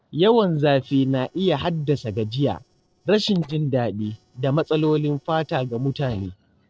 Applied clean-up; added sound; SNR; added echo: neural separator model SepFormer DNS4.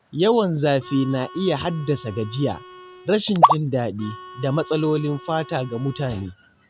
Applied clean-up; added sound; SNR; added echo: none; Harmonica; 19 dB; none.